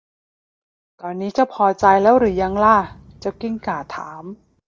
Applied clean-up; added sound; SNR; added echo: neural mask model DeepFilterNet 3.